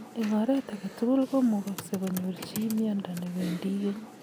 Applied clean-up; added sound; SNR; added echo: none; Computer keyboard; 13 dB; none.